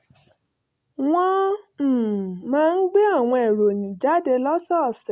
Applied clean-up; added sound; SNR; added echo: none; none; none; none.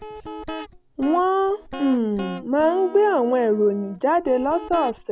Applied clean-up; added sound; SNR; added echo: none; Guitar; 14 dB; none.